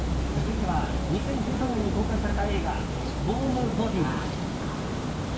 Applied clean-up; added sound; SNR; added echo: none; Water; 2 dB; reverberation time 1.7 s.